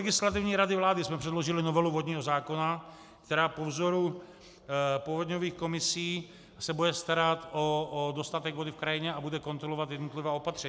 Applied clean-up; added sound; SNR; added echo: none; none; none; none.